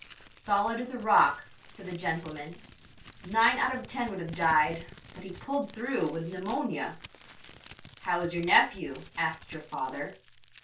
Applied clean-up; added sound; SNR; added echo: none; Crumpling, crinkling; 19 dB; reverberation time 0.2 s.